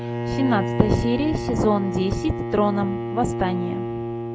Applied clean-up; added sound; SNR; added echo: none; Bowed string instrument; 4 dB; none.